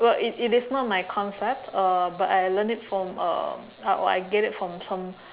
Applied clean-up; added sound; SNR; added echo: none; none; none; none.